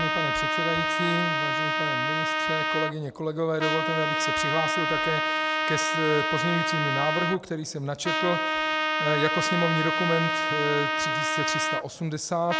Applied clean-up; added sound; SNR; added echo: none; Trumpet; -3 dB; none.